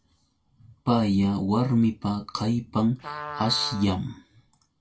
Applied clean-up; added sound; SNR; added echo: none; Trumpet; 15 dB; reverberation time 0.2 s.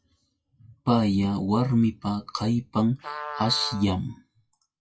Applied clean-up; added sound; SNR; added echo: classical method WPE with log-MMSE.